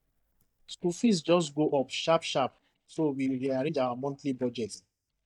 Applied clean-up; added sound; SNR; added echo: neural mask model DeepFilterNet 3.